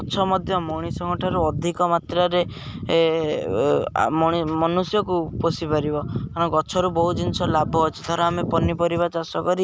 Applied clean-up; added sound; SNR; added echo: none; none; none; none.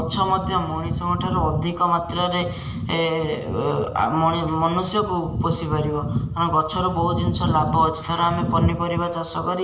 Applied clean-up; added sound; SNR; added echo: none; none; none; reverberation time 1.5 s.